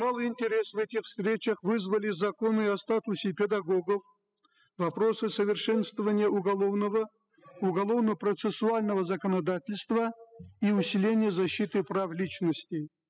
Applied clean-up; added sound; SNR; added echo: classical method spectral subtraction.